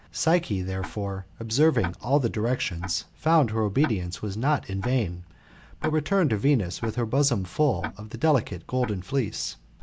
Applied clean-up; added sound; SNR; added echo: none; Tick-tock; 17 dB; none.